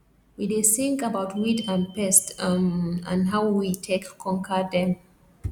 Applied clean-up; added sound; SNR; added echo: none; none; none; none.